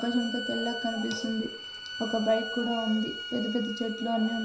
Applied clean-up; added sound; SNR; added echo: none; Bowed string instrument; 7 dB; reverberation time 0.5 s.